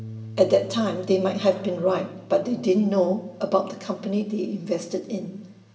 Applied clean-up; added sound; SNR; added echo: none; Bass guitar; 19 dB; reverberation time 0.7 s.